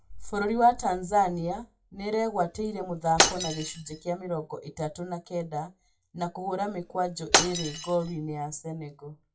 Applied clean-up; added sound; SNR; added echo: classical method WPE with log-MMSE.